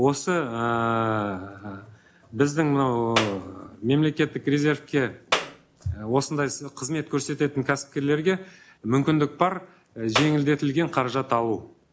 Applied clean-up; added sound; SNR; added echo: none; Clapping; 3 dB; none.